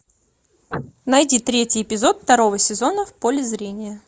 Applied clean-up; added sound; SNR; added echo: neural mask model Resemble Enhance denoiser.